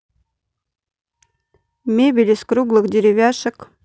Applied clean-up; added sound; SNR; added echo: none; none; none; none.